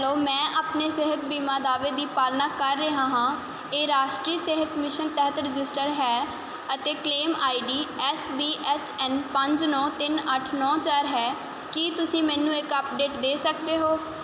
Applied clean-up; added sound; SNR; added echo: none; none; none; none.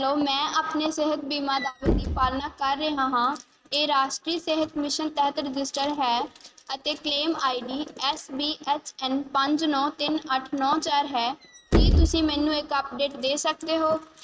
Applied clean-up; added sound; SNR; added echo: neural mask model RNNoise.